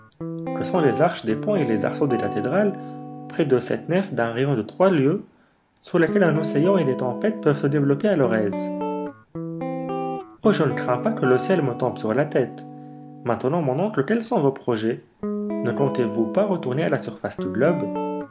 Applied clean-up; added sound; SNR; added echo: none; Guitar; 8 dB; none.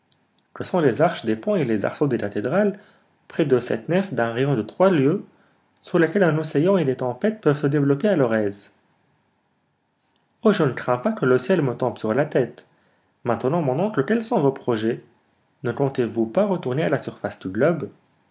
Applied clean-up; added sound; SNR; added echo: none; none; none; none.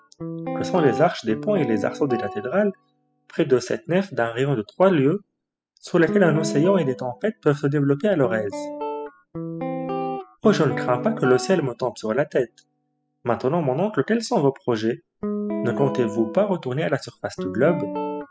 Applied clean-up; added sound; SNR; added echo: classical method spectral subtraction.